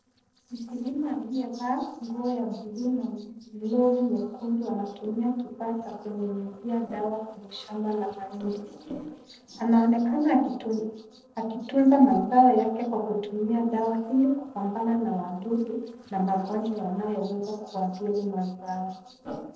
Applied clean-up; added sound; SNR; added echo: neural separator model SepFormer DNS4.